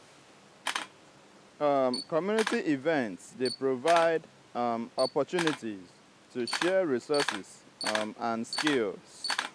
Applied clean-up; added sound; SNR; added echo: none; Camera; 8 dB; none.